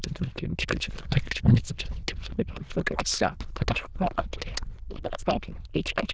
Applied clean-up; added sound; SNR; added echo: neural diffusion model UNIVERSE++.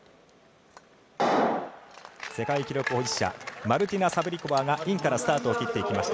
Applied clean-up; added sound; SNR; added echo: none; none; none; none.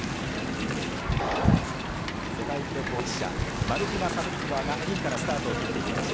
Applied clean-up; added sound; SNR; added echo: none; Wind; -4 dB; none.